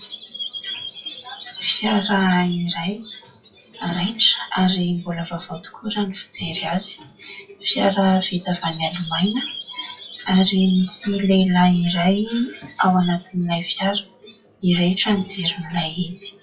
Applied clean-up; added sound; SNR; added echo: classical method WPE with log-MMSE.